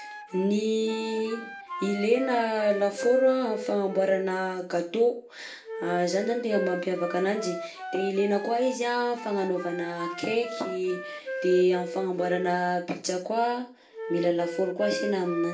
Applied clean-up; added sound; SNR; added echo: none; Wind instrument, woodwind instrument; 11 dB; reverberation time 0.3 s.